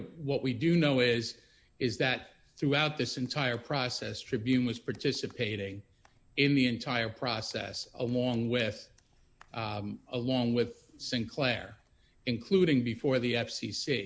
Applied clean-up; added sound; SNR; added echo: none; none; none; none.